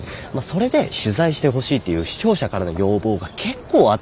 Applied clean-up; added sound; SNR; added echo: none; none; none; none.